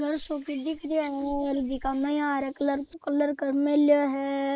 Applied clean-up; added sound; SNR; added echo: neural mask model Resemble Enhance denoiser.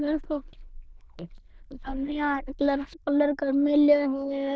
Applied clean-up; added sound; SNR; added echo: neural diffusion model UNIVERSE++.